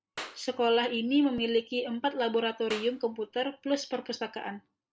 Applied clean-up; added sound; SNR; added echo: none; Clapping; 18 dB; none.